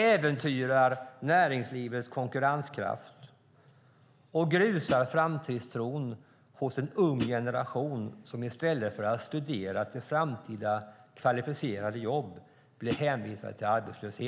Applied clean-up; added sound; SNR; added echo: none; Hi-hat; 7 dB; none.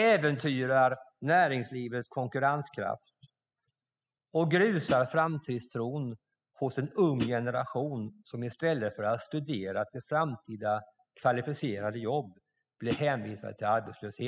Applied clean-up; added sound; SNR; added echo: classical method spectral subtraction.